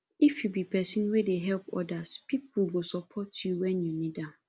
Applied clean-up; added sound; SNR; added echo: none; none; none; none.